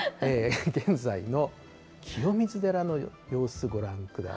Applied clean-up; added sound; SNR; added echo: none; none; none; none.